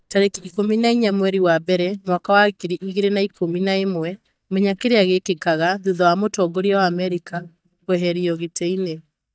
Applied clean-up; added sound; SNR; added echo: neural mask model DeepFilterNet 3.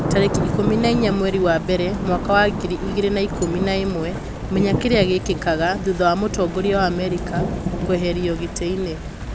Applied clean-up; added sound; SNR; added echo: none; Thunder / Rain; 5 dB; none.